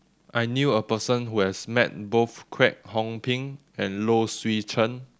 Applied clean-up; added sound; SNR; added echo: none; none; none; none.